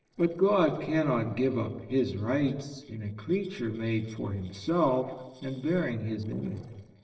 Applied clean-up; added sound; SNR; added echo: neural separator model SepFormer DNS4.